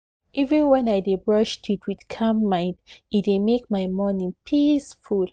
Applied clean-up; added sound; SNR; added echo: none; none; none; none.